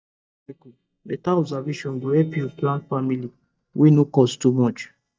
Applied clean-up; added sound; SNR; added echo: neural mask model DeepFilterNet 3.